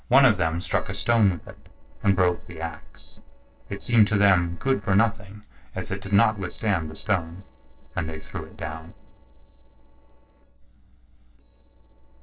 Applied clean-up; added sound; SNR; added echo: neural separator model SepFormer DNS4.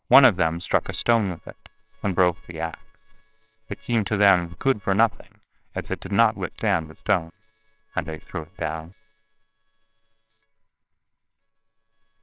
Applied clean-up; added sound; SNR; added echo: neural separator model SepFormer WHAMR!.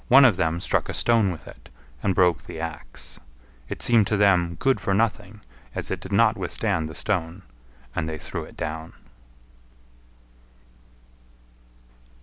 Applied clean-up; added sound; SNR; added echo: none; none; none; none.